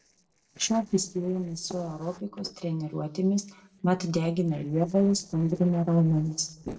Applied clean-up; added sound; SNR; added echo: neural separator model SepFormer DNS4.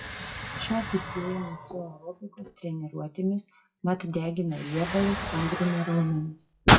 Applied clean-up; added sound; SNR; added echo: classical method WPE with log-MMSE.